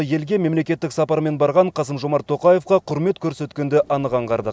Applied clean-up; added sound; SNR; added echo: none; none; none; none.